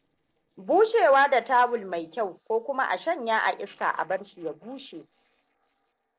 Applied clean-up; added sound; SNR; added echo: neural separator model SepFormer DNS4.